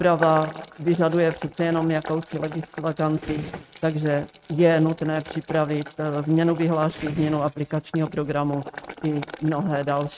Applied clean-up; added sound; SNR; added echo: neural mask model RNNoise.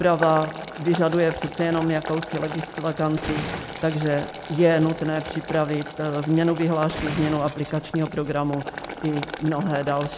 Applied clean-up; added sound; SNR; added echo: none; Gunshot, gunfire + Boiling; 11 dB; none.